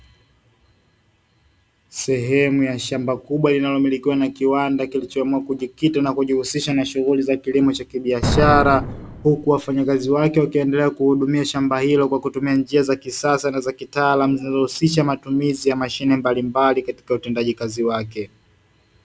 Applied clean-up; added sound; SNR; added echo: none; Explosion; 4 dB; none.